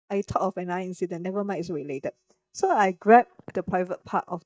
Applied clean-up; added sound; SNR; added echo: neural mask model DeepFilterNet 3.